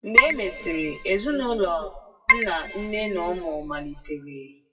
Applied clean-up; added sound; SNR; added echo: classical method WPE with log-MMSE.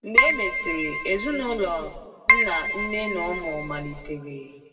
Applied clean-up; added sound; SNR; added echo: none; Keyboard (musical); -4 dB; reverberation time 1.6 s.